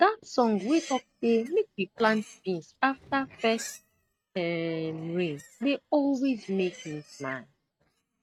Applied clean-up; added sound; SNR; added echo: neural mask model RNNoise.